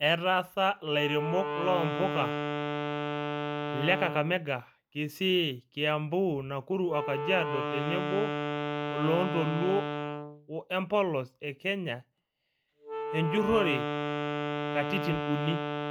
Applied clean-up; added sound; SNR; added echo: none; Wind instrument, woodwind instrument; 4 dB; none.